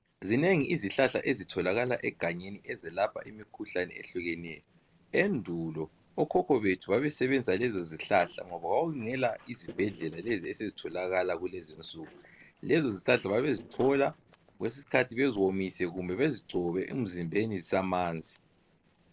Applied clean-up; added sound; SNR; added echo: neural separator model SepFormer DNS4.